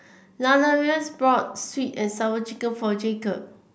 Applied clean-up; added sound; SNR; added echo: none; none; none; none.